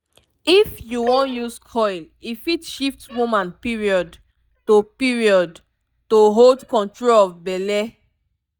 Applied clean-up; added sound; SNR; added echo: neural mask model DeepFilterNet 3.